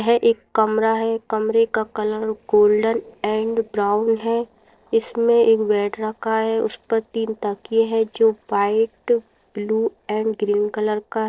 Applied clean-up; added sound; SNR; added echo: neural separator model SepFormer DNS4.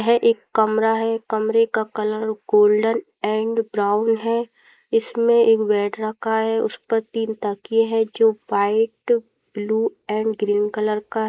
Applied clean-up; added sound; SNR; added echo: neural mask model Resemble Enhance denoiser.